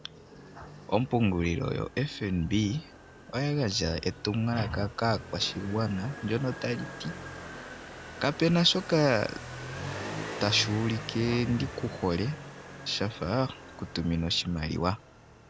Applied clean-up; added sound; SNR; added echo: none; Motorcycle; 13 dB; none.